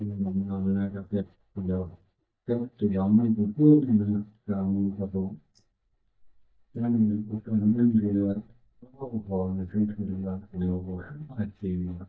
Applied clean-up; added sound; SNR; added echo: neural mask model DeepFilterNet 3.